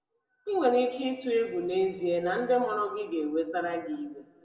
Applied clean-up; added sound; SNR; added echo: none; none; none; reverberation time 1.5 s.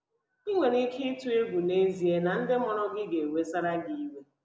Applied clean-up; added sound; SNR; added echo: none; none; none; none.